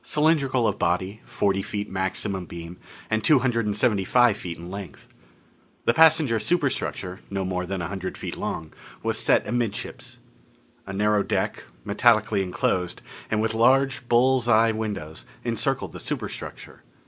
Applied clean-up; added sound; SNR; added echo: none; none; none; none.